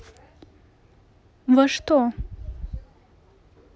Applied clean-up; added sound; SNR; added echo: none; none; none; none.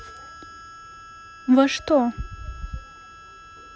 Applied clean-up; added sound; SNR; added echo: none; Harmonica; 18 dB; none.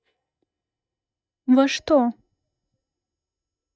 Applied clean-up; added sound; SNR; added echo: neural mask model DeepFilterNet 3.